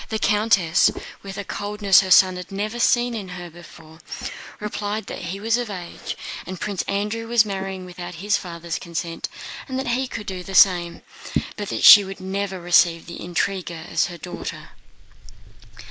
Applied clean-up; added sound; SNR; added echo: neural mask model Resemble Enhance denoiser.